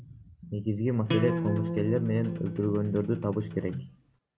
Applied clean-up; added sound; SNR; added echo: none; Acoustic guitar; 4 dB; none.